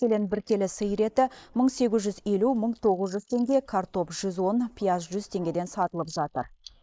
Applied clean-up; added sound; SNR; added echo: neural mask model Resemble Enhance denoiser.